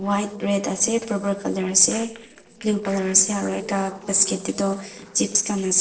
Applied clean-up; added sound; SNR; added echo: neural separator model SepFormer DNS4.